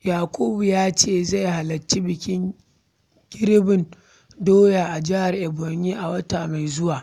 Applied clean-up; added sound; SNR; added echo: none; none; none; none.